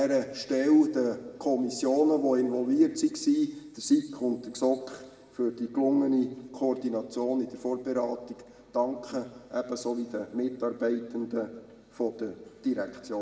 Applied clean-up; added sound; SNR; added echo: none; none; none; reverberation time 1.2 s.